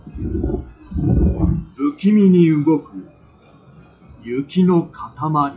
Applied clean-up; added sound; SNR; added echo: classical method WPE with log-MMSE.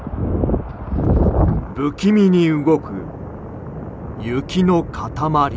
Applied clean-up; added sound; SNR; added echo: none; none; none; none.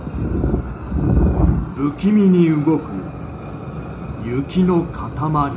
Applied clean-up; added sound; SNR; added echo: none; Fire; 18 dB; reverberation time 0.4 s.